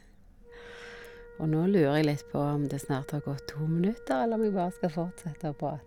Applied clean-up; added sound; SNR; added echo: none; Wind instrument, woodwind instrument; 20 dB; none.